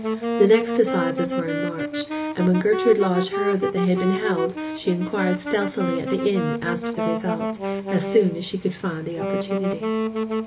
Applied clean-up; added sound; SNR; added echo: none; Wind instrument, woodwind instrument; 3 dB; none.